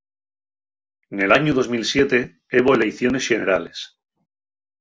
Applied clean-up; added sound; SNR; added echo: none; none; none; none.